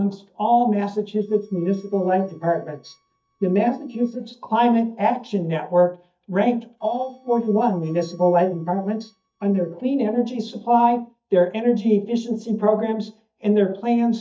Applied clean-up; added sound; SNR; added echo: neural mask model DeepFilterNet 3.